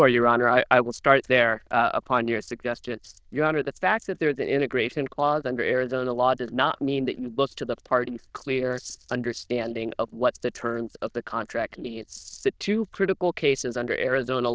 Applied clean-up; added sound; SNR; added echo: neural diffusion model UNIVERSE++.